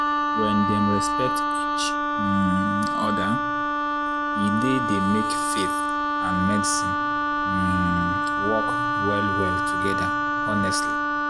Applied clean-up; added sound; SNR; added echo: none; Wind instrument, woodwind instrument; -4 dB; none.